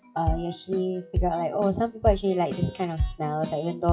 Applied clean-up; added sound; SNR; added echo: classical method WPE with log-MMSE.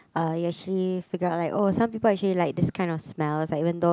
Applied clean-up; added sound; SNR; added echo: none; none; none; none.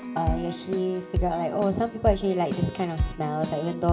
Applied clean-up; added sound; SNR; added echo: none; Keyboard (musical); 4 dB; reverberation time 2.8 s.